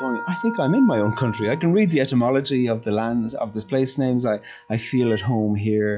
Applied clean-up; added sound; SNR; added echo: classical method log-MMSE.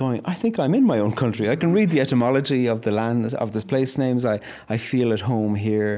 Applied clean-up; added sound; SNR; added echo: none; none; none; none.